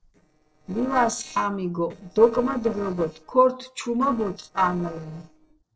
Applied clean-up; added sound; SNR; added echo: neural separator model SepFormer DNS4.